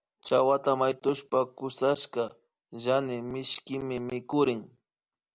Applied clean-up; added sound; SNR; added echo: none; none; none; none.